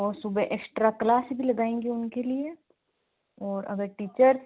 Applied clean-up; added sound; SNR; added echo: none; none; none; none.